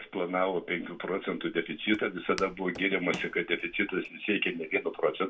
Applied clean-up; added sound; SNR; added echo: none; Walk, footsteps; 20 dB; reverberation time 0.2 s.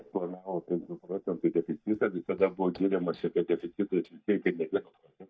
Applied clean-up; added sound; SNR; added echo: neural mask model DeepFilterNet 3.